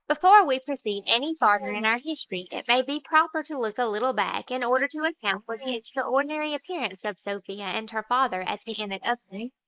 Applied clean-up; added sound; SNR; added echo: neural mask model Resemble Enhance denoiser.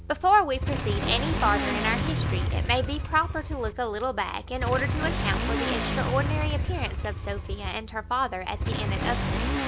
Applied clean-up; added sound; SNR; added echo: none; Motorcycle / Accelerating, revving, vroom; 1 dB; none.